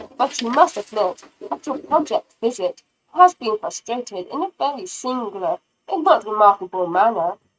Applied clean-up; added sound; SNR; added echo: neural mask model RNNoise.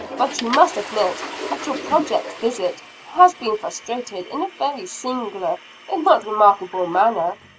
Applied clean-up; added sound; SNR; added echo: none; Toilet flush / Water; 14 dB; none.